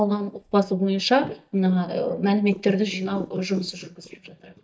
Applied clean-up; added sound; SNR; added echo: neural mask model DeepFilterNet 3.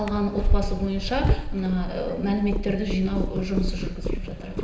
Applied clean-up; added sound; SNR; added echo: none; Purr; -1 dB; reverberation time 0.9 s.